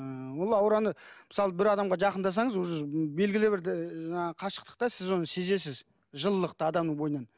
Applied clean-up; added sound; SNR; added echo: none; none; none; none.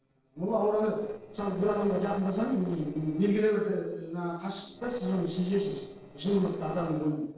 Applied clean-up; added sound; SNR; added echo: neural separator model SepFormer DNS4.